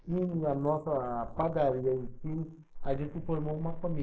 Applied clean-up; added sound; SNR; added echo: neural mask model Resemble Enhance denoiser.